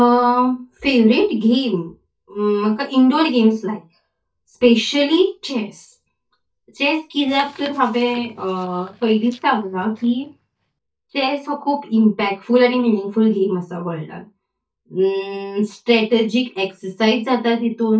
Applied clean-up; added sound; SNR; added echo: neural mask model DeepFilterNet 3.